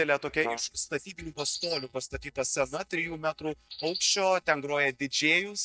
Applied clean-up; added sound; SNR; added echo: neural mask model DeepFilterNet 3.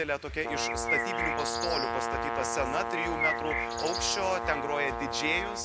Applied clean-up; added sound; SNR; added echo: none; Brass instrument + Bird; -1 dB; none.